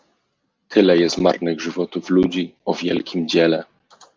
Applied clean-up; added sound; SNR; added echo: none; none; none; none.